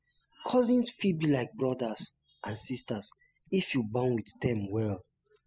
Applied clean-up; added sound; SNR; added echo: classical method spectral subtraction.